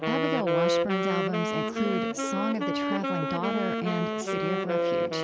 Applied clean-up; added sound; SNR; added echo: none; Wind instrument, woodwind instrument; -3 dB; none.